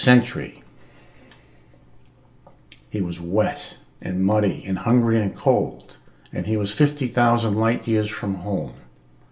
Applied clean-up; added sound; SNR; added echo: none; none; none; reverberation time 0.2 s.